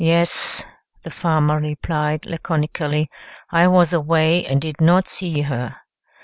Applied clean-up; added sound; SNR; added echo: none; none; none; none.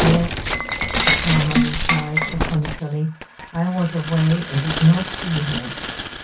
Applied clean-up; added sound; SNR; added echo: none; Shatter; 2 dB; reverberation time 0.3 s.